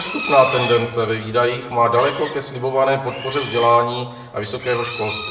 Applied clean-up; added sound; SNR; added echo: none; Livestock, farm animals, working animals; 12 dB; reverberation time 0.7 s.